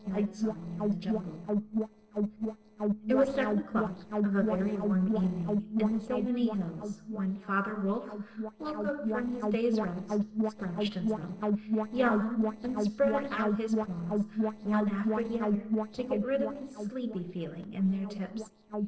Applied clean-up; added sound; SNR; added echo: neural separator model SepFormer DNS4.